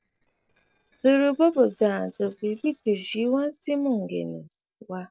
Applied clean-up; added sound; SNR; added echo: neural separator model SepFormer DNS4.